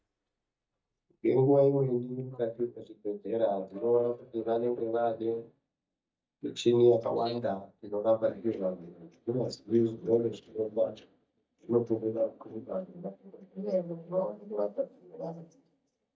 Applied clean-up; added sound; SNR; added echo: neural mask model DeepFilterNet 3.